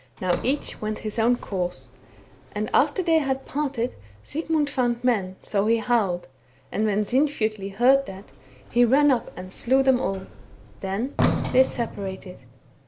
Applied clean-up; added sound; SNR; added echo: none; Sliding door; 12 dB; none.